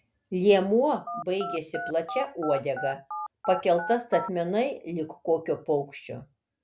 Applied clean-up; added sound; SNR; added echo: none; Telephone; 9 dB; none.